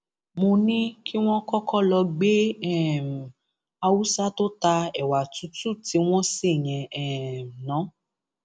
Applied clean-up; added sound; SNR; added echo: none; none; none; none.